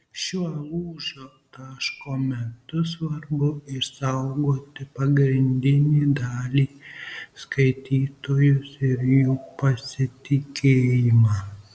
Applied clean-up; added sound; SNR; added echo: none; none; none; none.